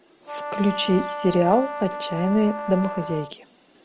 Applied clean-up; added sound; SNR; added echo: none; Brass instrument; 9 dB; none.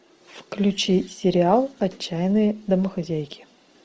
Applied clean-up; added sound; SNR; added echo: none; none; none; none.